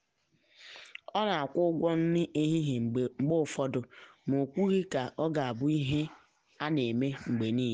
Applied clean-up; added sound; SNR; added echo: none; none; none; none.